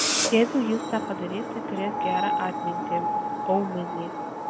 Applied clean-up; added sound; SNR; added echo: none; Screech; 0 dB; none.